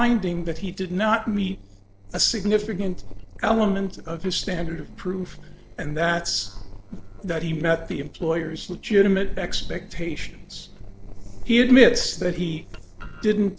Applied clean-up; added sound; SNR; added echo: neural separator model SepFormer DNS4.